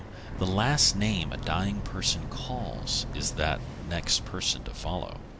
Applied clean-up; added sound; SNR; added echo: none; Boat, Water vehicle; 6 dB; none.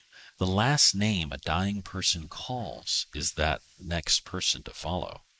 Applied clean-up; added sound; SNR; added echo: neural mask model Resemble Enhance denoiser.